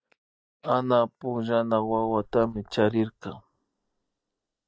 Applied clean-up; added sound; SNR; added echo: neural mask model DeepFilterNet 3.